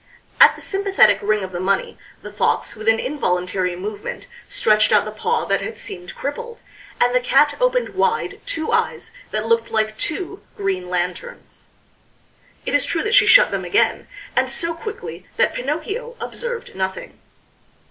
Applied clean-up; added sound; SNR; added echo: none; none; none; none.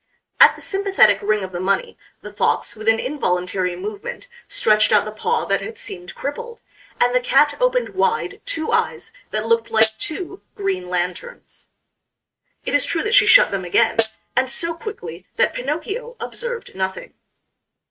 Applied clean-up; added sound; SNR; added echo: neural mask model RNNoise.